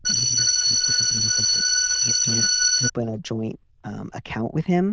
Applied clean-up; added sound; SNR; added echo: neural diffusion model UNIVERSE++.